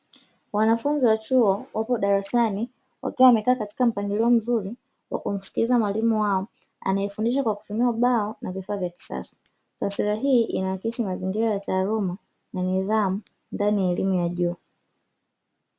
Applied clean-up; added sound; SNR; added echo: none; none; none; none.